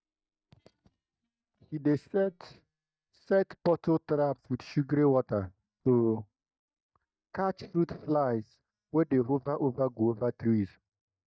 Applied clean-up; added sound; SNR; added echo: neural mask model DeepFilterNet 3.